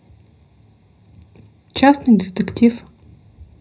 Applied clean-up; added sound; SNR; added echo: none; none; none; reverberation time 0.4 s.